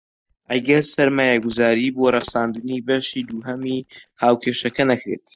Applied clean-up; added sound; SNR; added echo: neural mask model DeepFilterNet 3.